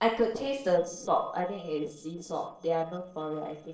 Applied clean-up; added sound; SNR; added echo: neural separator model SepFormer DNS4.